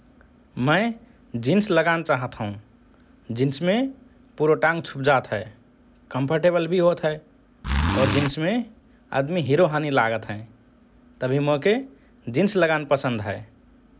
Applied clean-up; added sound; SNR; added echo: none; Zipper (clothing); -1 dB; none.